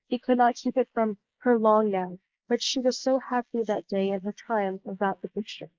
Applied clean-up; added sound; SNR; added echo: neural mask model Resemble Enhance denoiser.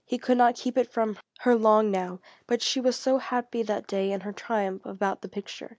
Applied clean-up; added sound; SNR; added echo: none; none; none; none.